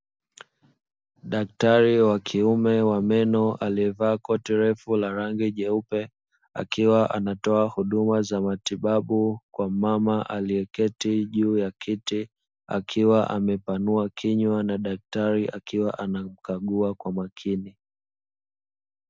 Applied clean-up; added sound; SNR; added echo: none; none; none; none.